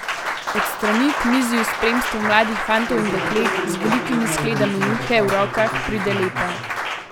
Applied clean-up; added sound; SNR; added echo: none; Applause; 2 dB; none.